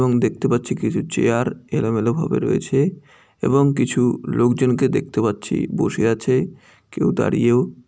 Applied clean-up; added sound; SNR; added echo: none; none; none; none.